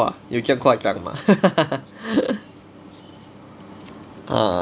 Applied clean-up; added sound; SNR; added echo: none; none; none; none.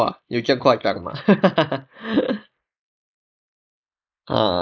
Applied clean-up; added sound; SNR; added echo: neural mask model Resemble Enhance denoiser.